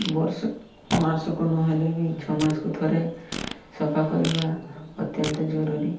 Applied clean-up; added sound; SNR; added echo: none; Fart; 14 dB; reverberation time 0.6 s.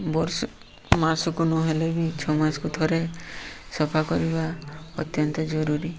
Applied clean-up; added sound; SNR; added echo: none; none; none; none.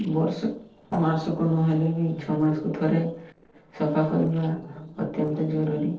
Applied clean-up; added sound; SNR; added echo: neural separator model SepFormer DNS4.